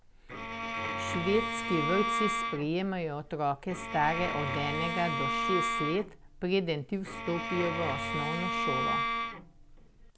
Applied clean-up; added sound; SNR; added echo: none; Bowed string instrument; 1 dB; none.